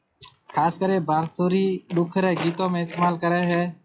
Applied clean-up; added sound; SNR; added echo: classical method log-MMSE.